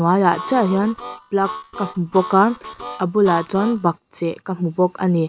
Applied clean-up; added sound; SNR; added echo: none; Harmonica; 13 dB; none.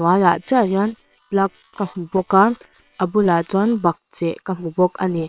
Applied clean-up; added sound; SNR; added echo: neural separator model SepFormer WHAM!.